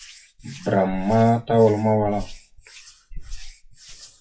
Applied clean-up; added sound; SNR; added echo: classical method WPE with log-MMSE.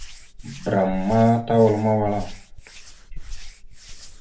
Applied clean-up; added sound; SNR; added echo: none; Hands; 12 dB; reverberation time 0.3 s.